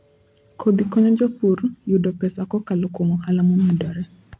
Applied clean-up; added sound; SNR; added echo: none; none; none; none.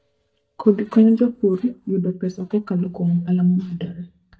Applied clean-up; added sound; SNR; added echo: neural mask model DeepFilterNet 3.